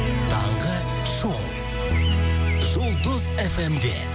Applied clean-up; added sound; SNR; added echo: none; none; none; none.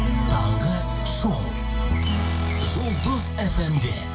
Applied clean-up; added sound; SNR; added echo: none; Cupboard open or close / Door; 14 dB; reverberation time 0.2 s.